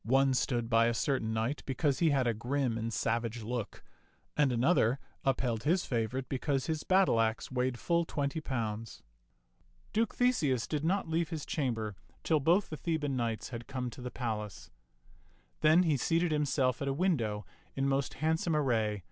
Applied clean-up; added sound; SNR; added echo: none; none; none; none.